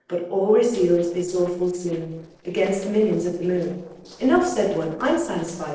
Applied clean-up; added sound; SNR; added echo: neural separator model SepFormer DNS4.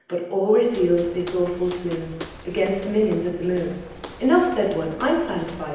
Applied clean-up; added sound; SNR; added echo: none; Walk, footsteps; 17 dB; reverberation time 0.9 s.